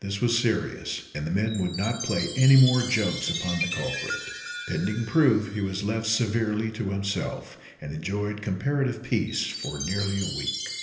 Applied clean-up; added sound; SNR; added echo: none; Chime; 11 dB; reverberation time 0.8 s.